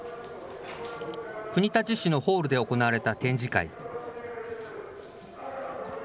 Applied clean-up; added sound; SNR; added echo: none; none; none; none.